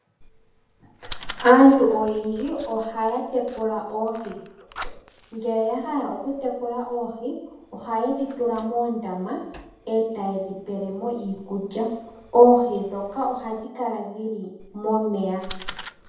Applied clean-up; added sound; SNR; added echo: none; Fire; 19 dB; reverberation time 0.8 s.